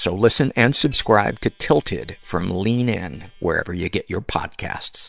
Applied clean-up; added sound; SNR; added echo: neural separator model SepFormer WHAM!.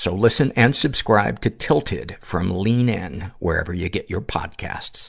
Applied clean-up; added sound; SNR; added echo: none; none; none; none.